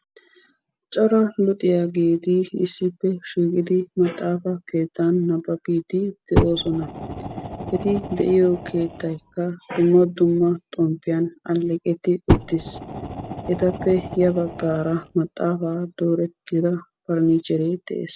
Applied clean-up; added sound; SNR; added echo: none; Fire; 5 dB; none.